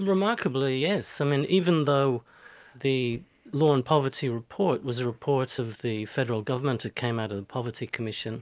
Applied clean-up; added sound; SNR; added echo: none; none; none; none.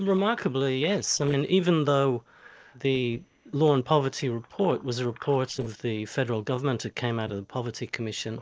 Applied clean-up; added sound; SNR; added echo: neural separator model SepFormer DNS4.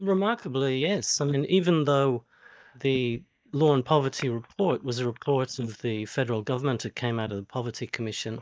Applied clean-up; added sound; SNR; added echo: neural mask model DeepFilterNet 3.